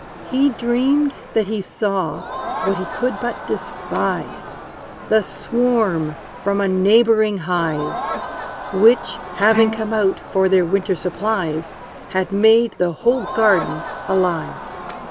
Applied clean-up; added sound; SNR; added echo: none; Crowd + Bowed string instrument; 11 dB; none.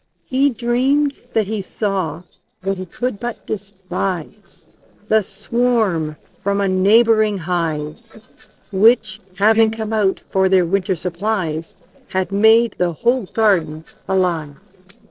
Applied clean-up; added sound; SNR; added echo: neural separator model SepFormer DNS4.